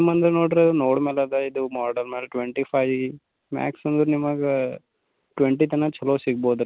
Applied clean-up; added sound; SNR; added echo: none; none; none; none.